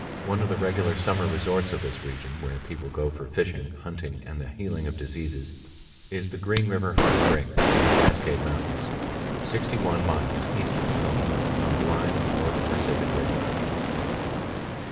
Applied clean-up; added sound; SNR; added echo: none; Fire; -2 dB; reverberation time 1.9 s.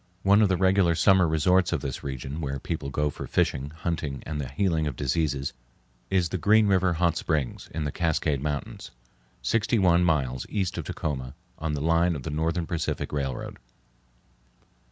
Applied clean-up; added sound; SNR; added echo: none; none; none; none.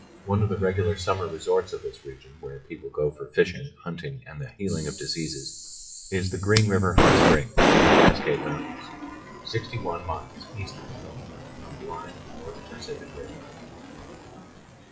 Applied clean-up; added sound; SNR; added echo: classical method WPE with log-MMSE.